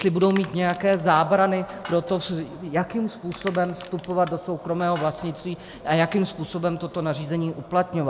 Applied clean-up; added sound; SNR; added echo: none; Crushing; 19 dB; none.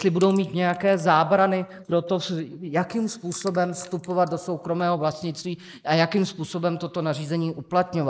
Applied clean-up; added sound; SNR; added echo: neural mask model Resemble Enhance denoiser.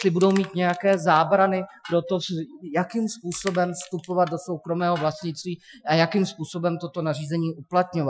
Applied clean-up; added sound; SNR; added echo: classical method Wiener filter.